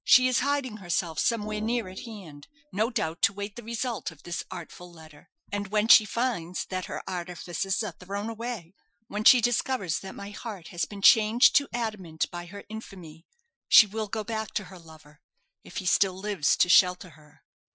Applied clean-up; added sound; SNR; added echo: classical method Wiener filter.